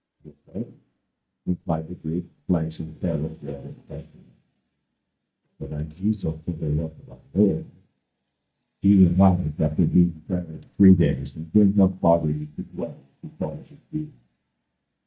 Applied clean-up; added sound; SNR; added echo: neural mask model DeepFilterNet 3.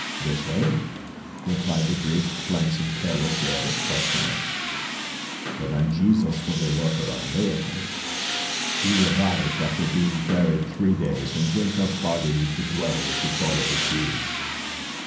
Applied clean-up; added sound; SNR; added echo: none; Tools; 4 dB; reverberation time 0.6 s.